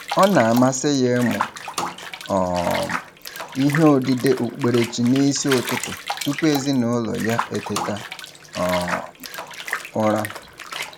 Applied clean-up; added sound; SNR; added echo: none; Bathtub (filling or washing) / Water; 9 dB; none.